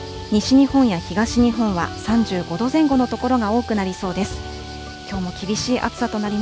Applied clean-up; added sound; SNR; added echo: none; none; none; none.